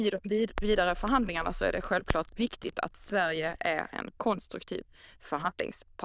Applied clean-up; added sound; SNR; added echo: neural diffusion model UNIVERSE++.